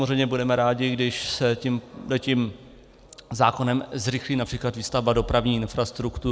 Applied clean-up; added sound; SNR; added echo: none; none; none; none.